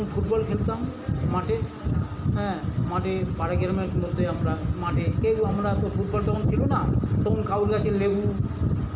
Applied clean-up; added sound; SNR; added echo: none; none; none; none.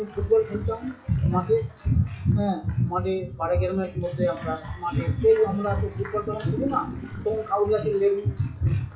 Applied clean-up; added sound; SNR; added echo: classical method WPE with log-MMSE.